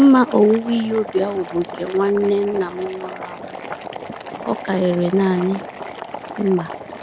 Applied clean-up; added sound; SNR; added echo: none; Boiling; 12 dB; none.